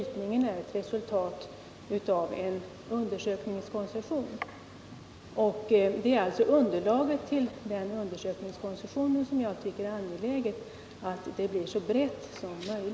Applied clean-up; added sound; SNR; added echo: none; none; none; none.